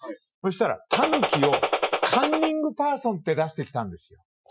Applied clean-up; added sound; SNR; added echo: classical method Wiener filter.